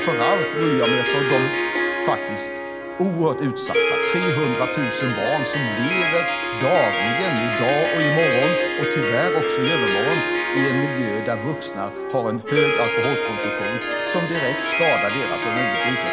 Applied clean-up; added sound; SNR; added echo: none; Wind instrument, woodwind instrument + Harp; -2 dB; none.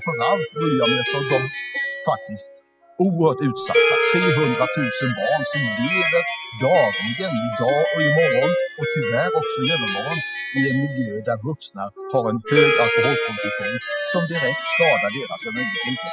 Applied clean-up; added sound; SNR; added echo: classical method spectral subtraction.